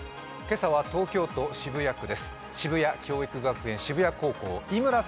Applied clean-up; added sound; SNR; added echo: none; none; none; none.